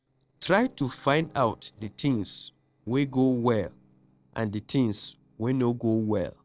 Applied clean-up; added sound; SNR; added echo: neural separator model SepFormer DNS4.